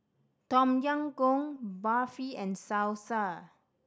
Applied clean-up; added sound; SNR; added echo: none; none; none; none.